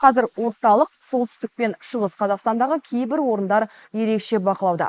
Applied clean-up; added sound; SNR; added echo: neural mask model Resemble Enhance denoiser.